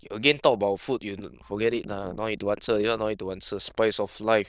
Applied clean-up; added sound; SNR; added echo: neural diffusion model UNIVERSE++.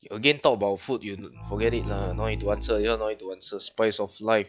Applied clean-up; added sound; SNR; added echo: classical method log-MMSE.